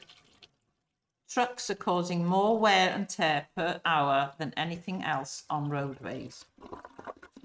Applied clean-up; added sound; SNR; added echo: neural mask model RNNoise.